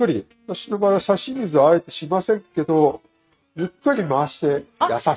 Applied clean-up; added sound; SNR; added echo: neural mask model RNNoise.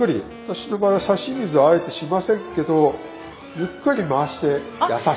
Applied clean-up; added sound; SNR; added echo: none; Wind instrument, woodwind instrument; 18 dB; none.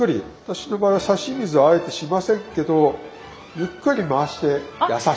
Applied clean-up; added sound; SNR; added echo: none; none; none; none.